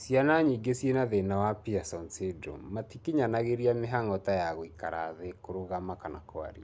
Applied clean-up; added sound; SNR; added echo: none; none; none; none.